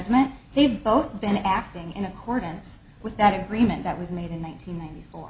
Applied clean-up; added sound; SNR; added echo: none; none; none; none.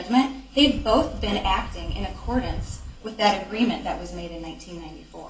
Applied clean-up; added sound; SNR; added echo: none; Wind; 7 dB; reverberation time 0.2 s.